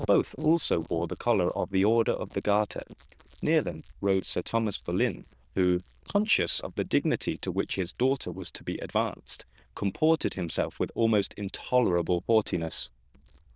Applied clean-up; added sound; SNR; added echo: neural diffusion model UNIVERSE++.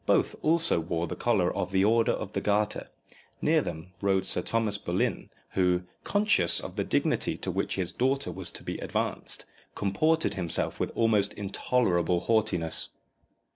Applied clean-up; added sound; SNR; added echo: none; none; none; none.